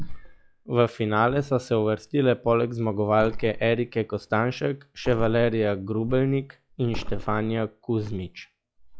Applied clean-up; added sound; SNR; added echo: classical method log-MMSE.